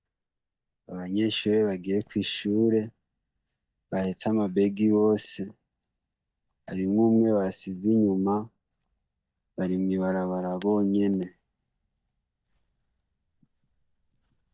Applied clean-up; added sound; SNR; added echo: neural mask model DeepFilterNet 3.